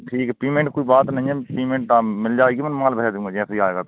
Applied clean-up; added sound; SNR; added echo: none; none; none; none.